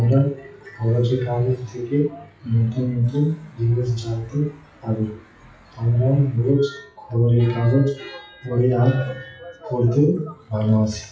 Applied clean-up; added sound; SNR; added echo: classical method WPE with log-MMSE.